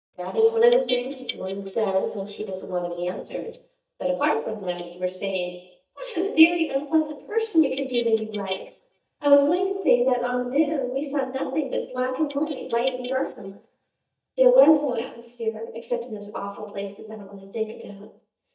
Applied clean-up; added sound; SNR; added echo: neural mask model DeepFilterNet 3.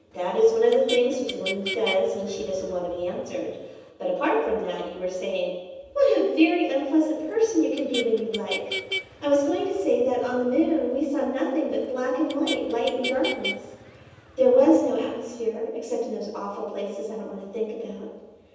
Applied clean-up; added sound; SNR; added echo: none; Motor vehicle (road); 12 dB; reverberation time 1.1 s.